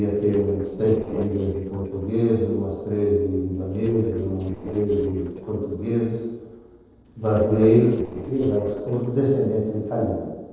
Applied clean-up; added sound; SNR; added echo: neural separator model SepFormer DNS4.